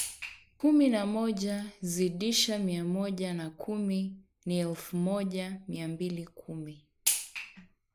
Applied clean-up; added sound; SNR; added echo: none; none; none; none.